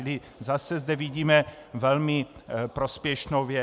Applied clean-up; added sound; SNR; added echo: none; none; none; none.